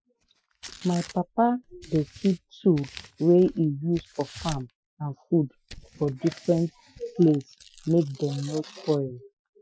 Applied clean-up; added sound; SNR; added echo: classical method Wiener filter.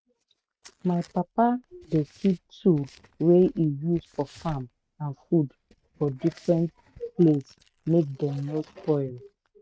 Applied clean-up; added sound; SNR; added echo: neural mask model RNNoise.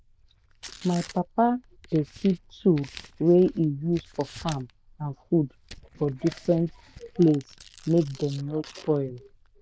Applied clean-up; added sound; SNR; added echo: neural diffusion model UNIVERSE++.